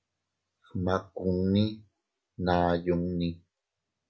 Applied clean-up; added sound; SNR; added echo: none; none; none; none.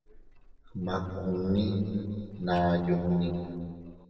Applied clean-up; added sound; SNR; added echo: neural separator model SepFormer DNS4.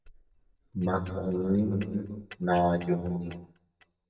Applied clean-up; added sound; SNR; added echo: neural mask model DeepFilterNet 3.